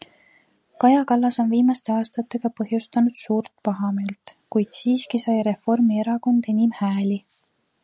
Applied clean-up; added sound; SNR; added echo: none; none; none; none.